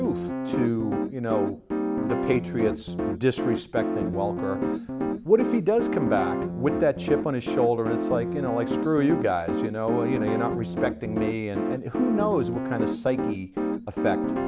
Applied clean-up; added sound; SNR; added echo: none; Piano; 1 dB; none.